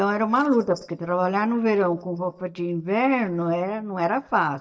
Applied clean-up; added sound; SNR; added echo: neural mask model DeepFilterNet 3.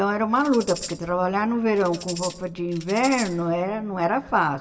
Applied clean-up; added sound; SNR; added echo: none; Tambourine; 14 dB; reverberation time 1.1 s.